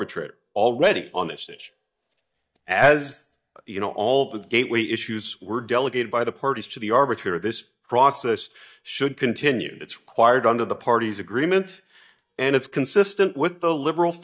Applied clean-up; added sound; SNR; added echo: neural mask model DeepFilterNet 3.